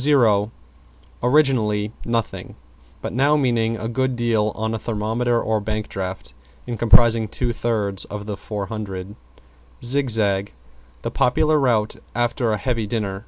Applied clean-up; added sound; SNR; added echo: none; none; none; none.